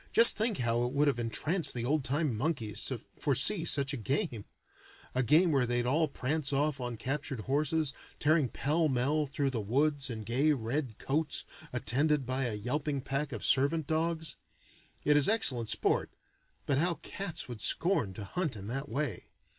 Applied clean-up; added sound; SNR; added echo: none; none; none; none.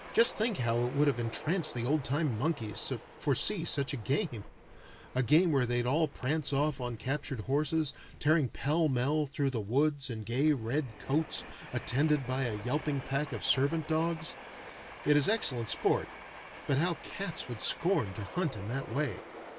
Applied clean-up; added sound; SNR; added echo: none; Train; 16 dB; none.